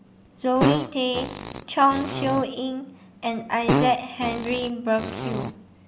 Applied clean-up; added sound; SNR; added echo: none; Fart; 3 dB; none.